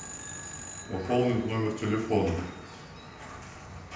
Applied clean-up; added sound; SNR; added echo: none; Telephone; 16 dB; reverberation time 0.8 s.